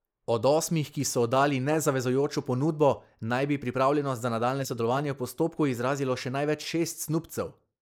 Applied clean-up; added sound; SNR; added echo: neural mask model Resemble Enhance denoiser.